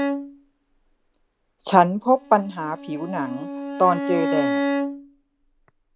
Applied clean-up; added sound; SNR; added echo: none; Bowed string instrument; 5 dB; none.